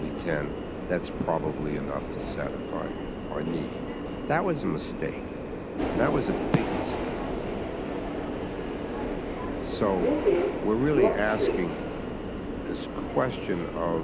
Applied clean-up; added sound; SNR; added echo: none; Subway, metro, underground; -1 dB; none.